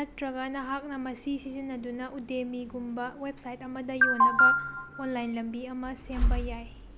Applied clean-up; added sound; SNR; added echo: none; none; none; none.